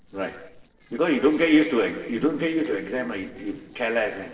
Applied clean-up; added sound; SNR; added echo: neural separator model SepFormer DNS4.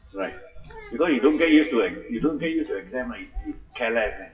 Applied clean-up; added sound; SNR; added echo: classical method WPE with log-MMSE.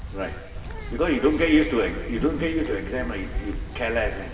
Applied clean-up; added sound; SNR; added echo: none; Bird; 7 dB; reverberation time 2.2 s.